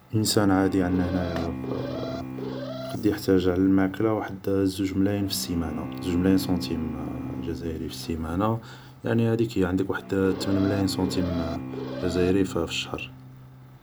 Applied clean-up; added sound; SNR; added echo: none; Alarm + Bowed string instrument; 9 dB; none.